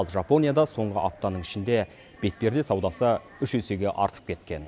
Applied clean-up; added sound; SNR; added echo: none; none; none; none.